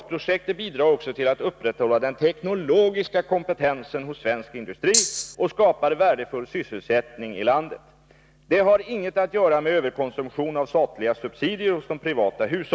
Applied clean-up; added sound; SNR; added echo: none; Rattle (instrument); -1 dB; none.